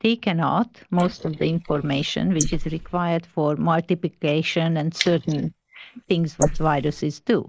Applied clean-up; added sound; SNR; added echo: neural mask model Resemble Enhance denoiser.